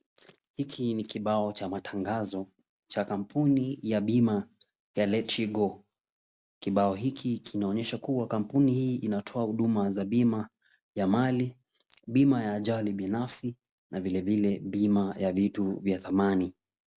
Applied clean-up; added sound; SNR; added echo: none; none; none; none.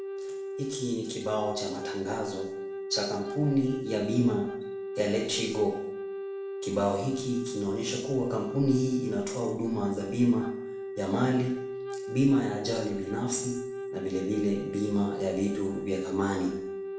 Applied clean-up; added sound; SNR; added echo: none; Wind instrument, woodwind instrument; 6 dB; reverberation time 0.7 s.